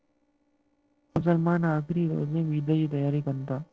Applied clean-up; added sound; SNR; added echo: neural separator model SepFormer DNS4.